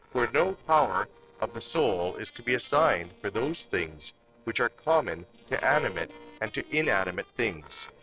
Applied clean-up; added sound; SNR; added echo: neural separator model SepFormer DNS4.